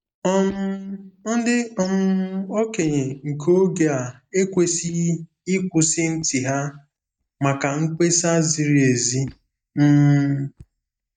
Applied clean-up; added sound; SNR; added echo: neural mask model DeepFilterNet 3.